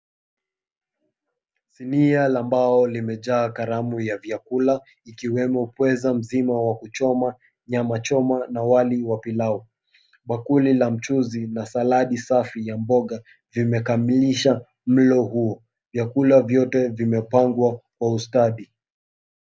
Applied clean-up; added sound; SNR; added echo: none; none; none; none.